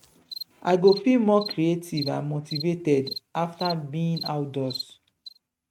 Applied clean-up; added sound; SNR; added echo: neural mask model RNNoise.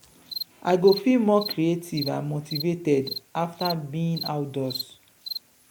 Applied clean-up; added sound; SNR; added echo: none; Cricket; 13 dB; none.